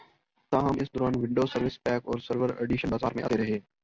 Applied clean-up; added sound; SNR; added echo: none; none; none; none.